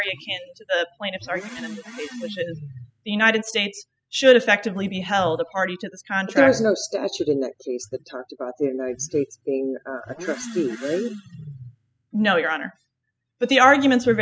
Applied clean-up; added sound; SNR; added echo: classical method spectral subtraction.